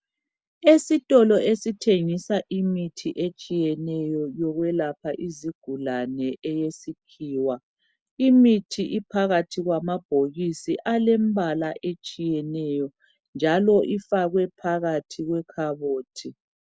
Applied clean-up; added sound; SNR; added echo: none; none; none; none.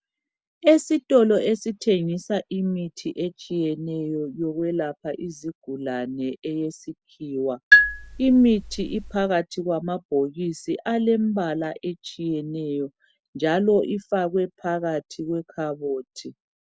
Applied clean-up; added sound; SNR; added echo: none; Marimba, xylophone; -3 dB; none.